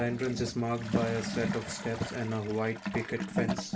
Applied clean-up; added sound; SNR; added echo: none; Toilet flush / Gurgling; 4 dB; reverberation time 0.2 s.